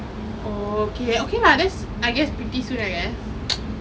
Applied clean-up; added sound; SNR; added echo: none; none; none; none.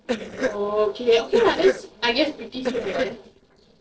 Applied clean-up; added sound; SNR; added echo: neural separator model SepFormer DNS4.